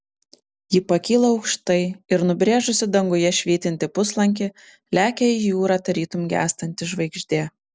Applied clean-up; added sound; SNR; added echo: none; none; none; none.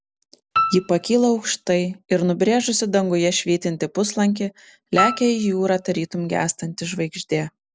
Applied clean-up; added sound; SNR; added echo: none; Piano; 6 dB; none.